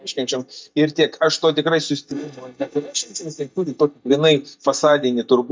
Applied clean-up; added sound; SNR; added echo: neural mask model DeepFilterNet 3.